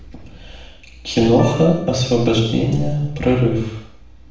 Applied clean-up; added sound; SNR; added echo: none; Piano; 19 dB; reverberation time 0.7 s.